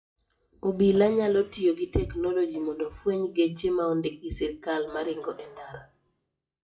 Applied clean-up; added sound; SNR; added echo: classical method WPE with log-MMSE.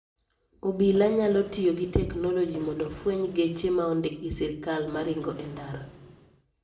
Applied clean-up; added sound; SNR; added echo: none; Printer; 19 dB; reverberation time 0.6 s.